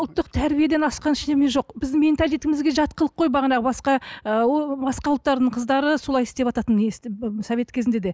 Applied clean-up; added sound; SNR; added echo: none; none; none; none.